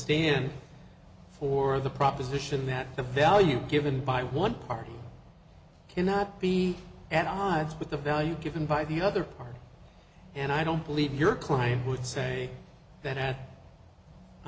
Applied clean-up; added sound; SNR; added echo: none; none; none; none.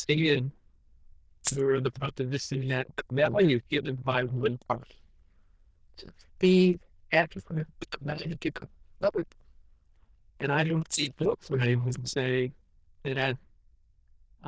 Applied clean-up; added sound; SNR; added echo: neural diffusion model UNIVERSE++.